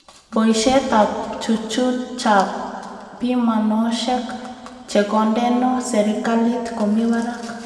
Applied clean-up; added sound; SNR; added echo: none; none; none; reverberation time 2.2 s.